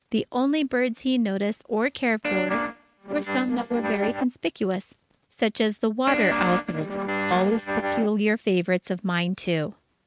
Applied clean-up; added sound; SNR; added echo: neural mask model RNNoise.